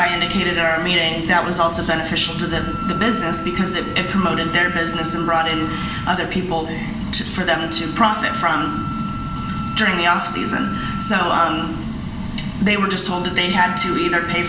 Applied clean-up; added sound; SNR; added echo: none; Wind instrument, woodwind instrument; 12 dB; reverberation time 0.9 s.